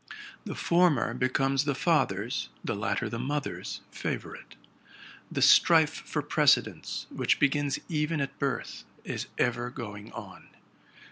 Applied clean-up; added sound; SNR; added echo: none; none; none; none.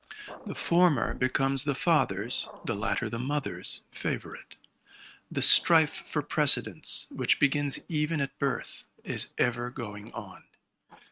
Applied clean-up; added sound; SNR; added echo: neural mask model RNNoise.